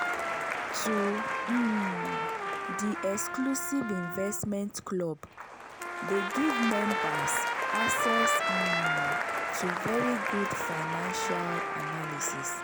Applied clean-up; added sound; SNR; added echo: none; Applause + Trumpet; -2 dB; none.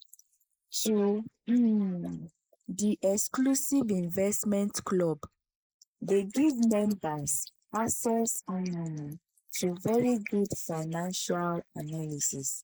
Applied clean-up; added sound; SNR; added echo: neural mask model Resemble Enhance denoiser.